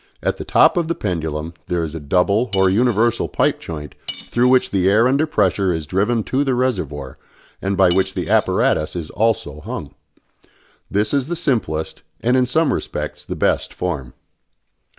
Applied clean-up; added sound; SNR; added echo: none; Cutlery, silverware / Dishes, pots, and pans; 16 dB; none.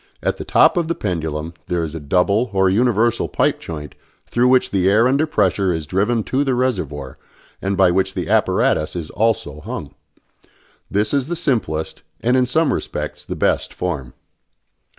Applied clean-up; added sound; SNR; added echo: none; none; none; none.